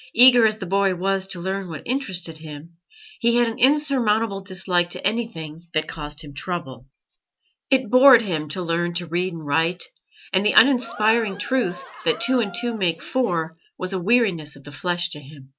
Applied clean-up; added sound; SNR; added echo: none; Cheering; 16 dB; none.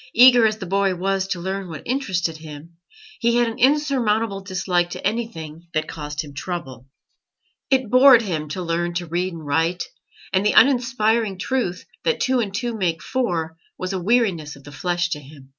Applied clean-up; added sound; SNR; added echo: none; none; none; none.